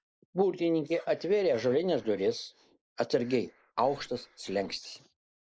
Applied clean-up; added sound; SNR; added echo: neural mask model Resemble Enhance denoiser.